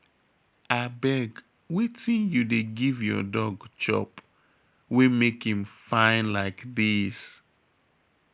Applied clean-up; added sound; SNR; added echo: none; none; none; none.